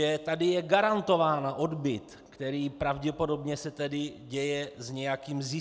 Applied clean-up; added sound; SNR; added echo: none; none; none; none.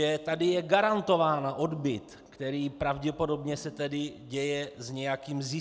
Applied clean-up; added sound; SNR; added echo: none; Organ; 19 dB; none.